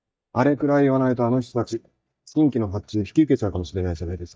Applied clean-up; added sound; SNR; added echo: neural mask model DeepFilterNet 3.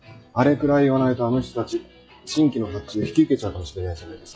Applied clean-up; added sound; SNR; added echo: classical method log-MMSE.